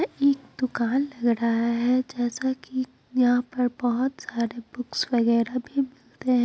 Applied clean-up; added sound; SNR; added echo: none; none; none; none.